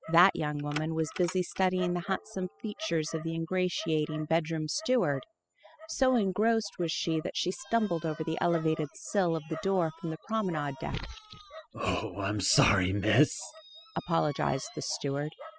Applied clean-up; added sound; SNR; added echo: classical method spectral subtraction.